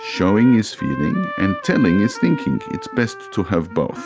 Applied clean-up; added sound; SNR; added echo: none; Trumpet; 13 dB; none.